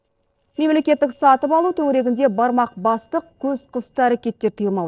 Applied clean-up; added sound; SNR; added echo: neural separator model SepFormer DNS4.